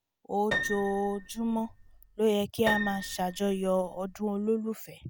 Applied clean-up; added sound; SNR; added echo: none; Piano; 7 dB; none.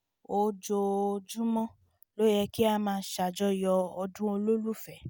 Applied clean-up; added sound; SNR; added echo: none; none; none; none.